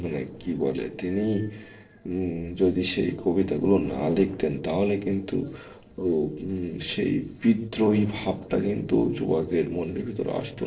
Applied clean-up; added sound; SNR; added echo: neural separator model SepFormer DNS4.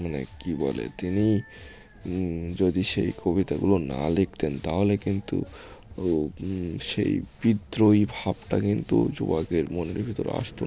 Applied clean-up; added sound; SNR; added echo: none; none; none; none.